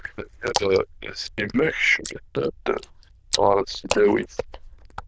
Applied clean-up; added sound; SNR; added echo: neural diffusion model UNIVERSE++.